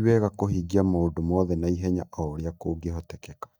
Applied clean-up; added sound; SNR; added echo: neural mask model DeepFilterNet 3.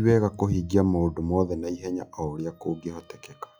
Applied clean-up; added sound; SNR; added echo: classical method log-MMSE.